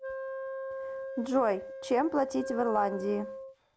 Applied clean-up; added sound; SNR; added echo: none; Wind instrument, woodwind instrument; 8 dB; none.